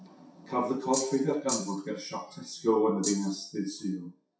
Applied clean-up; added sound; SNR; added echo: classical method WPE with log-MMSE.